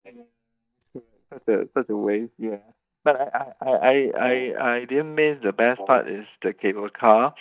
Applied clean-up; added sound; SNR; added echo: neural mask model DeepFilterNet 3.